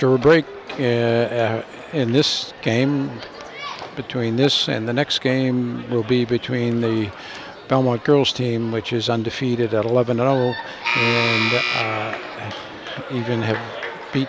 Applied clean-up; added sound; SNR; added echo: none; none; none; none.